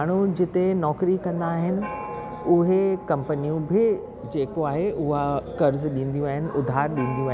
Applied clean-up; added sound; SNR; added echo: none; Gong; 19 dB; none.